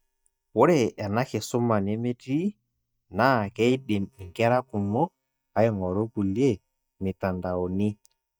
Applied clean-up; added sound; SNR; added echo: neural mask model DeepFilterNet 3.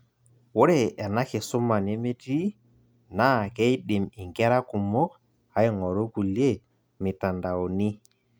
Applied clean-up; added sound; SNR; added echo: none; none; none; none.